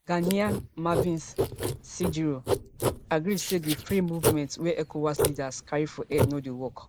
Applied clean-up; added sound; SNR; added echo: neural mask model Resemble Enhance denoiser.